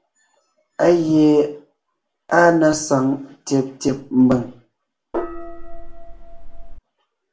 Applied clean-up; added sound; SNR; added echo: none; Gong; 8 dB; reverberation time 0.4 s.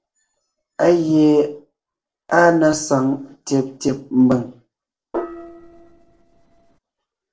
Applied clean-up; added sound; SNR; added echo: neural separator model SepFormer DNS4.